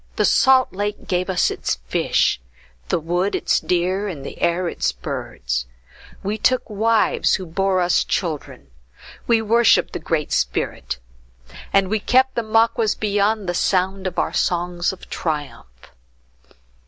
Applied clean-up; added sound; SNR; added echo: none; none; none; none.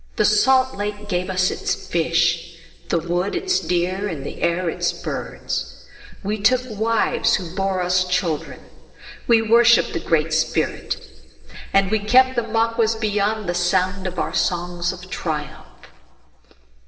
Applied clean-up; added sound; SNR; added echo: none; none; none; reverberation time 2.9 s.